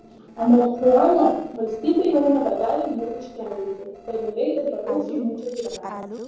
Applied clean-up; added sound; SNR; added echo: neural separator model SepFormer DNS4.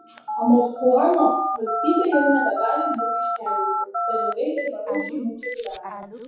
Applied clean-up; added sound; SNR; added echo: classical method WPE with log-MMSE.